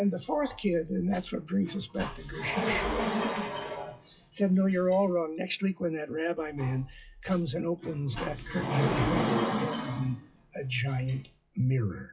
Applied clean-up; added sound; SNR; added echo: classical method WPE with log-MMSE.